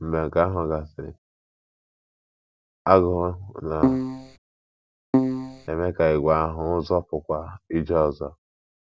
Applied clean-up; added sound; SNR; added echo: neural separator model SepFormer DNS4.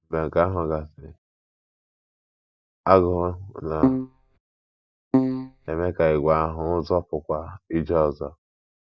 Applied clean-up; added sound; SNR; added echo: neural mask model DeepFilterNet 3.